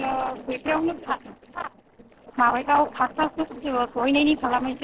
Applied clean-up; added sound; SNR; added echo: neural separator model SepFormer DNS4.